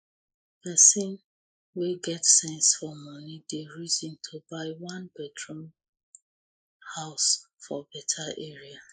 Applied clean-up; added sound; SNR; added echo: neural mask model Resemble Enhance denoiser.